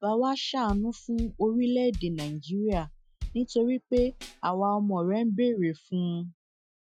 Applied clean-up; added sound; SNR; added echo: classical method Wiener filter.